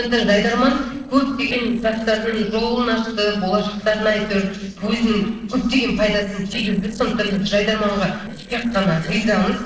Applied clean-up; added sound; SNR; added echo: neural separator model SepFormer DNS4.